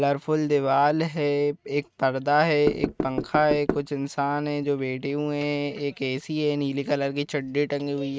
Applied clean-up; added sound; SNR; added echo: neural mask model RNNoise.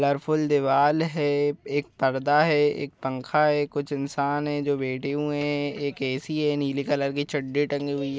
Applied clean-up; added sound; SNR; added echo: none; none; none; none.